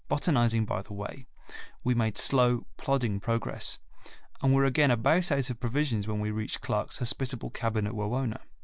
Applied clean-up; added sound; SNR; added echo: none; none; none; none.